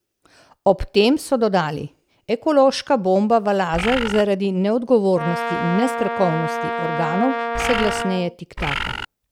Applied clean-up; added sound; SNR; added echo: none; Bird + Brass instrument; 4 dB; none.